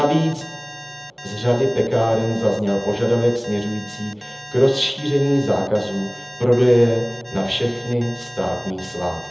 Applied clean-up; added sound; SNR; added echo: none; Alarm; 16 dB; reverberation time 0.7 s.